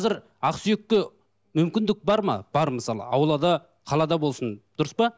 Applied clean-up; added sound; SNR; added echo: none; none; none; none.